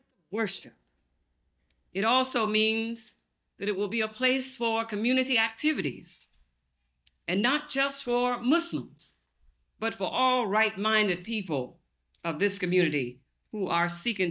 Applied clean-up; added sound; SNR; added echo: neural mask model DeepFilterNet 3.